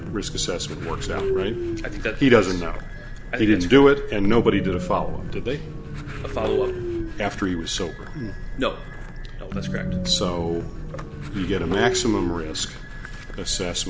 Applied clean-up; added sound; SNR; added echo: none; Train; 7 dB; none.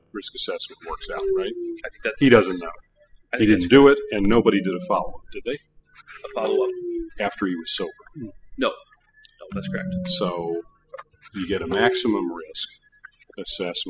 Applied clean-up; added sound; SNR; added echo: classical method spectral subtraction.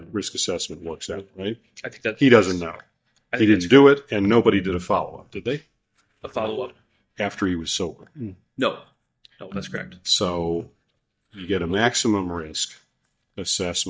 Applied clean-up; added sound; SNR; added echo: neural mask model DeepFilterNet 3.